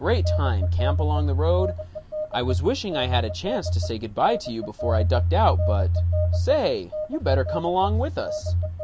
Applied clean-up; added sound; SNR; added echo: none; Telephone; -2 dB; none.